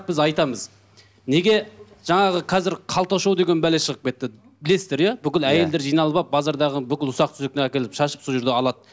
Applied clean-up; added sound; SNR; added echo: none; none; none; none.